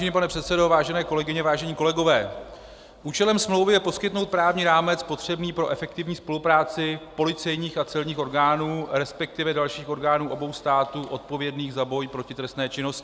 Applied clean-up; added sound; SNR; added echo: none; none; none; none.